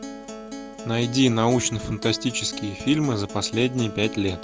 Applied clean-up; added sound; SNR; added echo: none; Acoustic guitar; 12 dB; none.